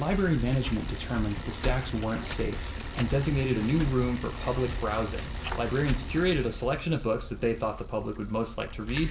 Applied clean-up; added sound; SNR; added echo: none; Bicycle; 6 dB; reverberation time 0.7 s.